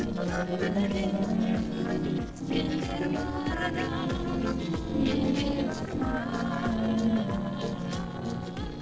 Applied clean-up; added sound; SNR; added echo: neural separator model SepFormer DNS4.